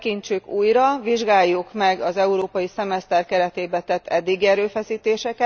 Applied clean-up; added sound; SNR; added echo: none; none; none; none.